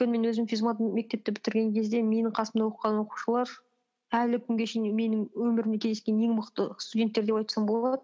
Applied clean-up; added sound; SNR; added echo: none; none; none; none.